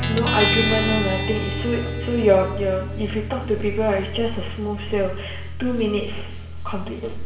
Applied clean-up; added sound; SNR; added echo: none; Guitar; 4 dB; reverberation time 0.9 s.